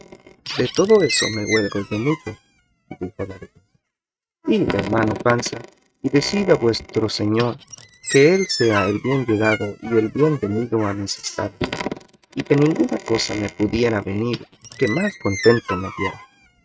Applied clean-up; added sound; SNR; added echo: neural mask model RNNoise.